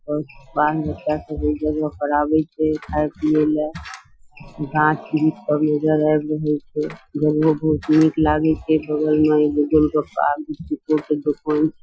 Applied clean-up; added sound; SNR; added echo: classical method Wiener filter.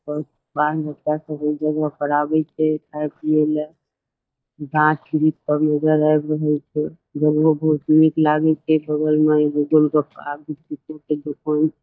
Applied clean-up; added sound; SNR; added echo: neural mask model DeepFilterNet 3.